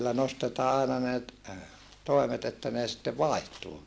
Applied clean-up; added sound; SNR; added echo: none; none; none; none.